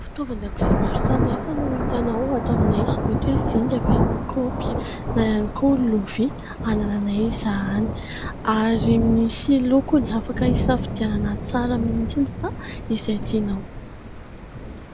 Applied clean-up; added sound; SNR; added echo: none; Thunder / Rain; 2 dB; none.